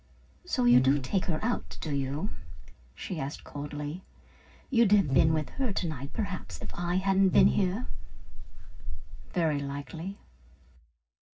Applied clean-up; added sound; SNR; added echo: none; Buzz; -4 dB; reverberation time 0.4 s.